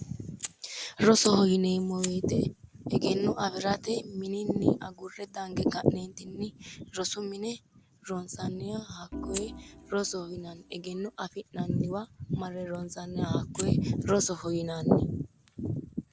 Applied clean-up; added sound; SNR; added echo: none; Organ + Fire; 18 dB; none.